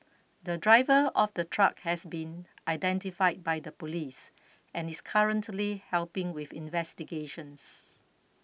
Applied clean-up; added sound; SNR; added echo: none; none; none; none.